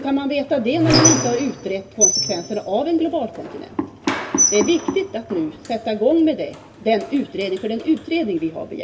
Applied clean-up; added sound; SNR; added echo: none; Squeak; 4 dB; reverberation time 0.2 s.